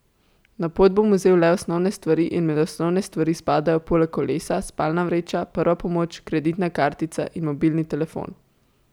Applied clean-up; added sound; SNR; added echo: none; none; none; none.